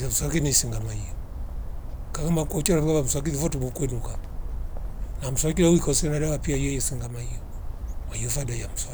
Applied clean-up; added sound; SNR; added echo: none; Bird; 4 dB; none.